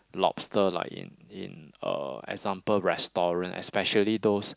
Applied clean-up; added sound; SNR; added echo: none; none; none; none.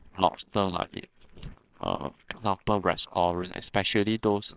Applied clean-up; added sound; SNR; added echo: neural separator model SepFormer WHAMR!.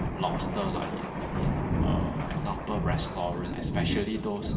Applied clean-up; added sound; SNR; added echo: none; Thunder; -5 dB; reverberation time 0.9 s.